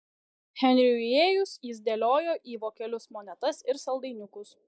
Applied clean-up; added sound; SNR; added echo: neural mask model Resemble Enhance denoiser.